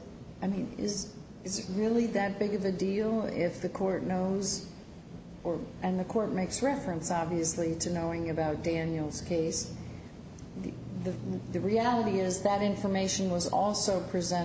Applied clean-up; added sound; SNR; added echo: none; none; none; none.